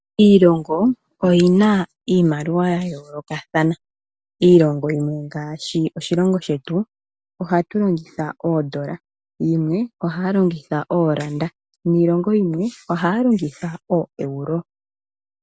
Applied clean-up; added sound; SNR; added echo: none; none; none; none.